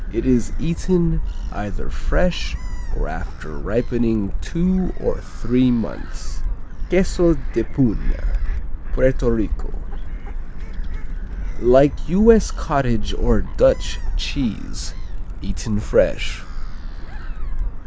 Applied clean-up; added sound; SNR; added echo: none; Gull, seagull; 0 dB; none.